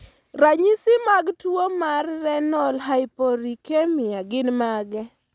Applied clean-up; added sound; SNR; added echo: none; none; none; none.